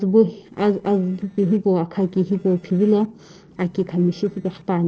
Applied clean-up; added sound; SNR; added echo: neural separator model SepFormer DNS4.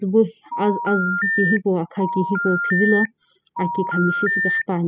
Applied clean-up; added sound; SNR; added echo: classical method spectral subtraction.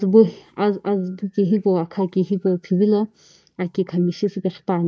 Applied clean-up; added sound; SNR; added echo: neural mask model DeepFilterNet 3.